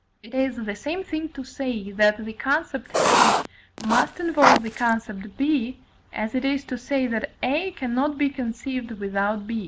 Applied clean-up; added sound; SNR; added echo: none; Writing; -4 dB; none.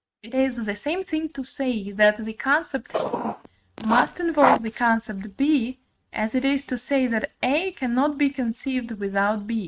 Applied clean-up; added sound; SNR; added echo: neural mask model RNNoise.